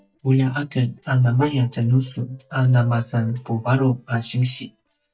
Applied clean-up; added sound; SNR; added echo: neural mask model DeepFilterNet 3.